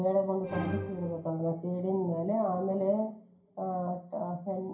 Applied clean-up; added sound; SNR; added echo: none; Musical instrument; 9 dB; reverberation time 0.5 s.